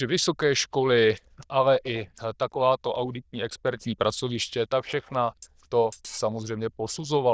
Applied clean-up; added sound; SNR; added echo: neural diffusion model UNIVERSE++.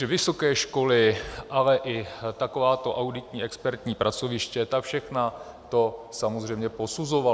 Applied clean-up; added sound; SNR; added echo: none; none; none; none.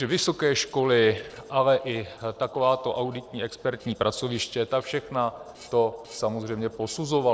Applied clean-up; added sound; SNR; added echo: neural separator model SepFormer DNS4.